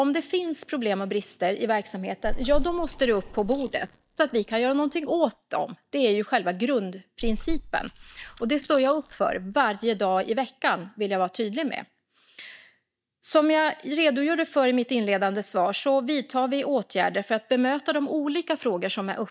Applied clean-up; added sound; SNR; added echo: neural mask model DeepFilterNet 3.